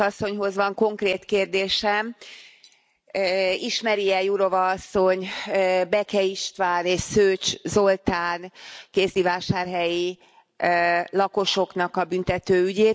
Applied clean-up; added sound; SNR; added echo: none; none; none; none.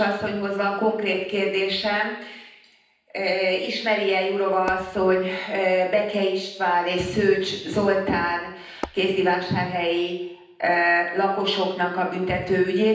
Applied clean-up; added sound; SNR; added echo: none; Tap / Hammer; 12 dB; reverberation time 0.9 s.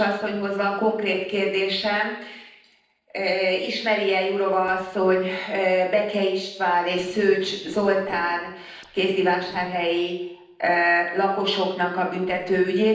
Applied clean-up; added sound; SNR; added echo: neural separator model SepFormer DNS4.